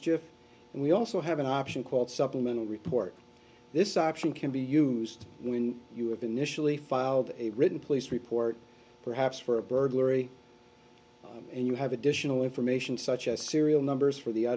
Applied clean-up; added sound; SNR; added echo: none; none; none; none.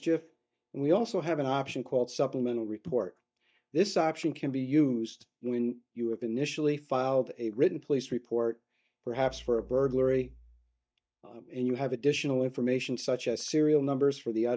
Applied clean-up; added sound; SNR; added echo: neural mask model DeepFilterNet 3.